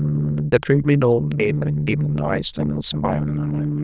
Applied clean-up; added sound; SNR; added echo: neural diffusion model UNIVERSE++.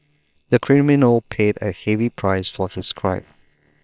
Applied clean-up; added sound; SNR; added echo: neural separator model SepFormer WHAM!.